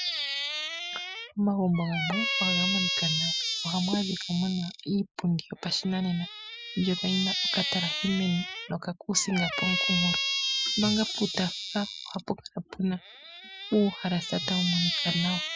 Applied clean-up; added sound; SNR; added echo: classical method Wiener filter.